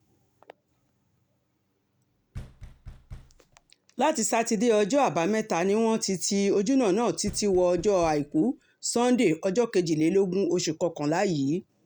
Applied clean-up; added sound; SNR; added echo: none; Knock; 19 dB; none.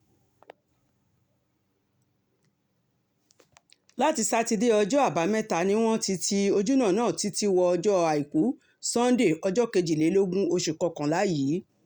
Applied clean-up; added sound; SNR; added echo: none; none; none; none.